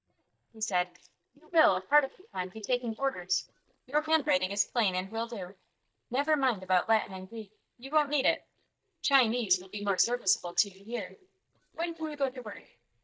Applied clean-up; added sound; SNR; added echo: neural mask model DeepFilterNet 3.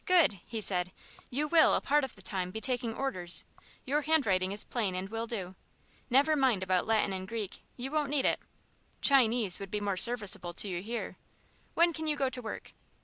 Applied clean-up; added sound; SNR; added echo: none; none; none; none.